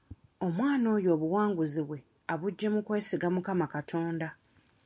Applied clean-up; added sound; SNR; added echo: none; none; none; none.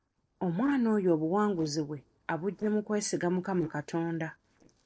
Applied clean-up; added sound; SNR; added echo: neural separator model SepFormer DNS4.